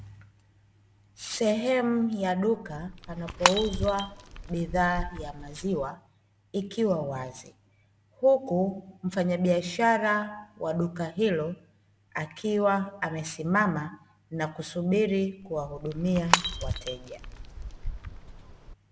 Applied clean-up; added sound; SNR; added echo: none; Shatter / Crushing; 4 dB; none.